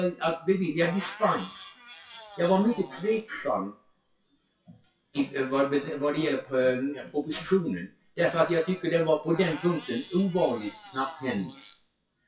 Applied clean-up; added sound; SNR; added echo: classical method WPE with log-MMSE.